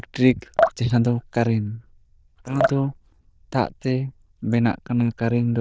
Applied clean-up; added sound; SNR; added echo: neural diffusion model UNIVERSE++.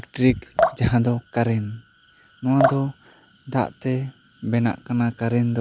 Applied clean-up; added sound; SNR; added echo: none; Drip; 5 dB; none.